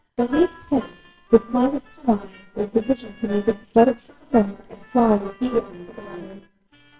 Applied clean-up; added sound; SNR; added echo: neural separator model SepFormer WHAMR!.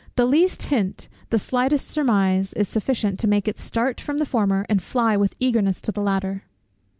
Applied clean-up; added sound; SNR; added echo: none; none; none; none.